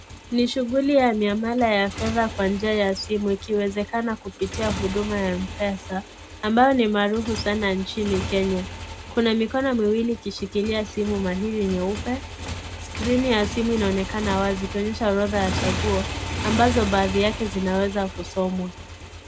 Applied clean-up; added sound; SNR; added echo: none; Motorcycle; 9 dB; none.